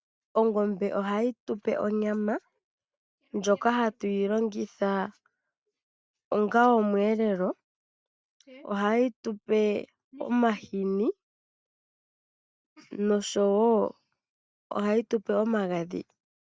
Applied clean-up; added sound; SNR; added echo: none; none; none; none.